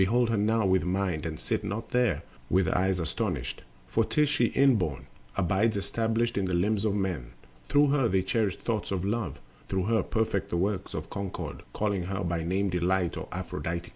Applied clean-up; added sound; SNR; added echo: none; none; none; none.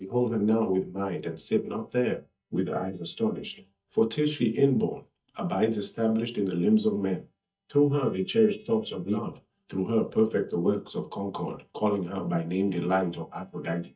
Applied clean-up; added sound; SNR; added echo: neural mask model DeepFilterNet 3.